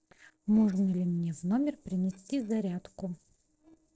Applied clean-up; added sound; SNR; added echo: neural separator model SepFormer DNS4.